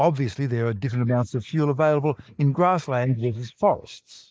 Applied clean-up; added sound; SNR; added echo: neural mask model Resemble Enhance denoiser.